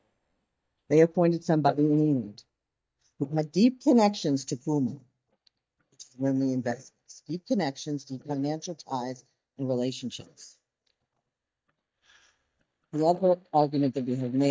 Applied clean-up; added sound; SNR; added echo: neural mask model DeepFilterNet 3.